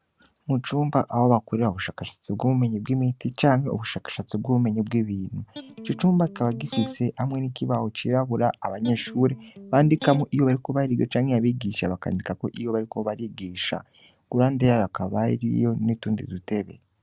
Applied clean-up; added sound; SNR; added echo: none; Electric guitar; 15 dB; none.